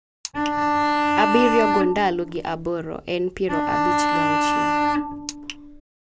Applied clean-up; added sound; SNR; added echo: none; Bowed string instrument; -4 dB; none.